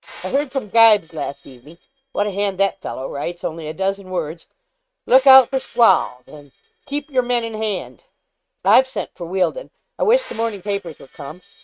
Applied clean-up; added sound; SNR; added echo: neural mask model RNNoise.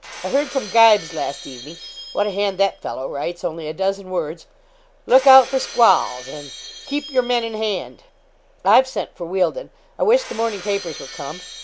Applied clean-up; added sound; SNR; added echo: none; Shatter; 17 dB; none.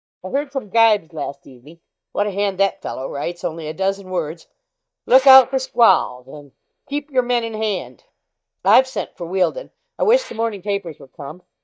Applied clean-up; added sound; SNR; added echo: neural mask model DeepFilterNet 3.